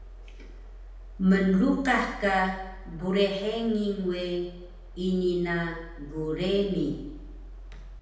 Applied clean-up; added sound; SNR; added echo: none; Mechanisms; 15 dB; reverberation time 0.9 s.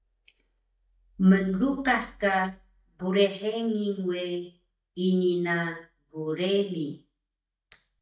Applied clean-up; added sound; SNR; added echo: neural mask model DeepFilterNet 3.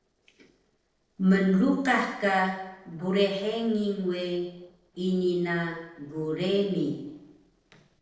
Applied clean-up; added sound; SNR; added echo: neural separator model SepFormer DNS4.